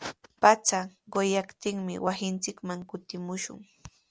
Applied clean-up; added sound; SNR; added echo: none; none; none; none.